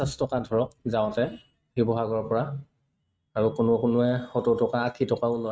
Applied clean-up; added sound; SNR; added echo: neural mask model RNNoise.